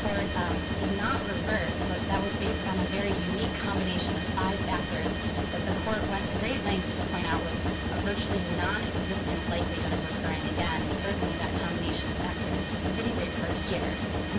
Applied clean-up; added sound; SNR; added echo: none; Mechanisms; -4 dB; reverberation time 0.2 s.